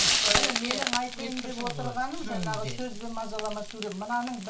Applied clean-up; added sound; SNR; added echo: none; Frying (food); -2 dB; reverberation time 0.2 s.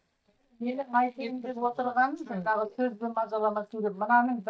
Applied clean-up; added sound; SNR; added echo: neural mask model DeepFilterNet 3.